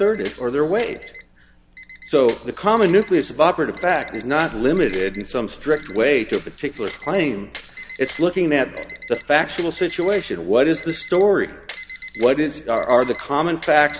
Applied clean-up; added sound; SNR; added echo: none; Alarm + Camera; 17 dB; none.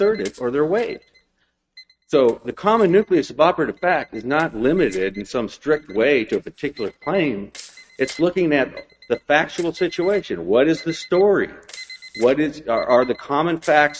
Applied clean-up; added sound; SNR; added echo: neural mask model RNNoise.